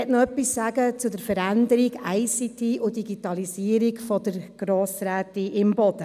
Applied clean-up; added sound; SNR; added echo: none; none; none; none.